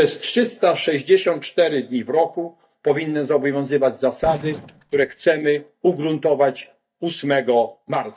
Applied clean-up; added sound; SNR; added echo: neural mask model DeepFilterNet 3.